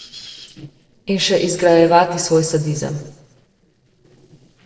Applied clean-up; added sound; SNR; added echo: neural separator model SepFormer DNS4.